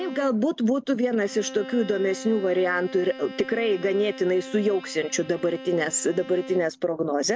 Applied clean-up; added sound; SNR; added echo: none; Bowed string instrument; 15 dB; none.